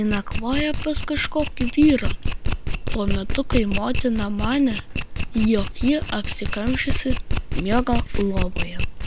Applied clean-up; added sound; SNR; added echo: none; Domestic sounds, home sounds; 0 dB; none.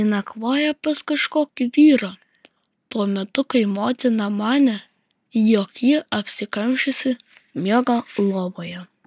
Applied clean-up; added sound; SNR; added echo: none; none; none; none.